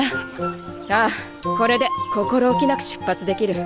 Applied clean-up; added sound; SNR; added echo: none; none; none; none.